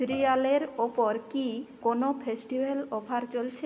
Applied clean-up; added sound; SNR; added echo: none; Bowed string instrument; 18 dB; none.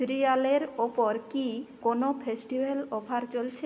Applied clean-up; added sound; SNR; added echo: none; none; none; none.